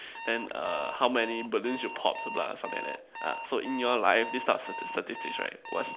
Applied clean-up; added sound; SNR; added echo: none; Alarm; 9 dB; none.